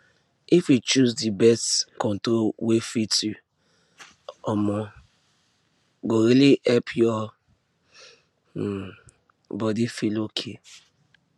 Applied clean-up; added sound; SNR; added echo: none; none; none; none.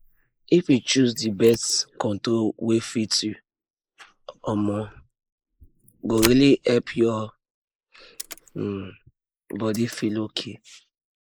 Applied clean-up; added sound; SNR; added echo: neural mask model Resemble Enhance denoiser.